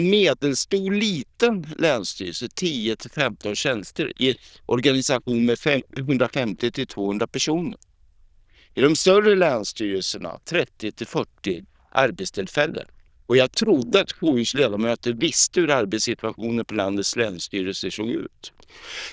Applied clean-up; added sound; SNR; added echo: neural diffusion model UNIVERSE++.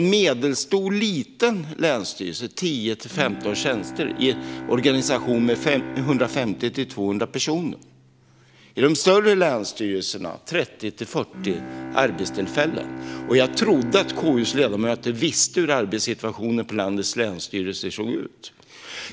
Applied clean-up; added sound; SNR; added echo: none; Bowed string instrument; 14 dB; none.